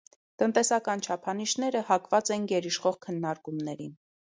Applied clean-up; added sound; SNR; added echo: none; none; none; none.